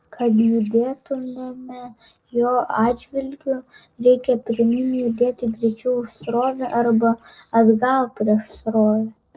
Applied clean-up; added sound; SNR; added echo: neural separator model SepFormer DNS4.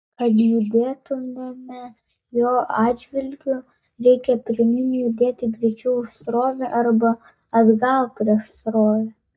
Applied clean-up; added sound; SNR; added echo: neural mask model DeepFilterNet 3.